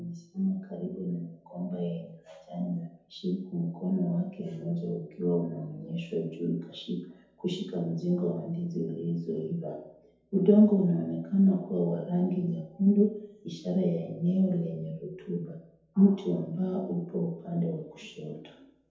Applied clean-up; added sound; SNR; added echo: none; none; none; reverberation time 2.0 s.